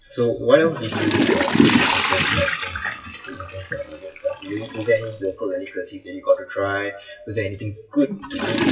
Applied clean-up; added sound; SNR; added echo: classical method WPE with log-MMSE.